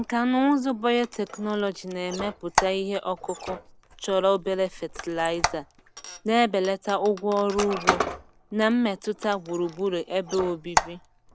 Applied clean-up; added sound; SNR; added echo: none; Squeak; 7 dB; none.